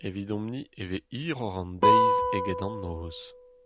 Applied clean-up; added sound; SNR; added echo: none; Guitar; -5 dB; none.